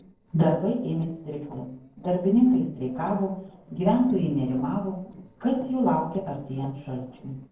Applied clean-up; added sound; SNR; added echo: neural separator model SepFormer DNS4.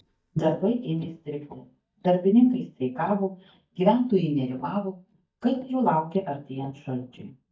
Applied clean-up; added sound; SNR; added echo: neural mask model DeepFilterNet 3.